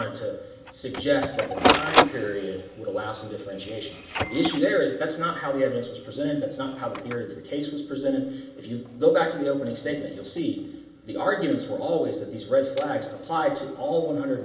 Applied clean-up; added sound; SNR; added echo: none; Printer; 5 dB; reverberation time 0.5 s.